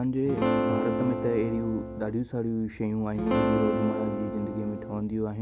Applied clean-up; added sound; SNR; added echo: none; Acoustic guitar / Strum; -1 dB; none.